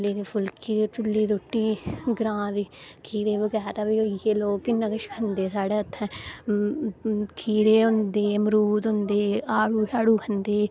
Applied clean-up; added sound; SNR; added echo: none; none; none; none.